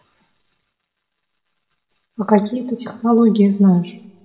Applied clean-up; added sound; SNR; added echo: none; none; none; reverberation time 2.0 s.